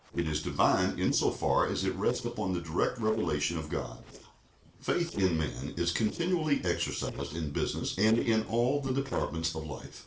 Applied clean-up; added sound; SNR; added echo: neural separator model SepFormer DNS4.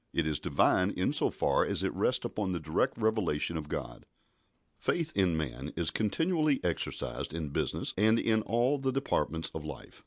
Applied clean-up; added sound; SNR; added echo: none; none; none; none.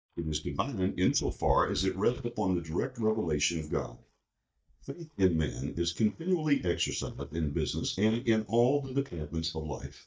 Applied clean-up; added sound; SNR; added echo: neural mask model DeepFilterNet 3.